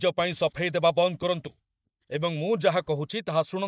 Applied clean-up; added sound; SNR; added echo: neural mask model DeepFilterNet 3.